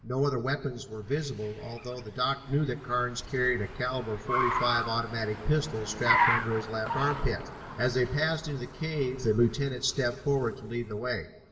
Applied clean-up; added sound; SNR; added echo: none; Car; 6 dB; reverberation time 1.5 s.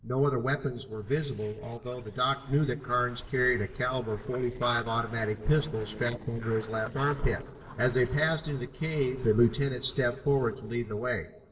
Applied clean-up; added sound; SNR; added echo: neural separator model SepFormer DNS4.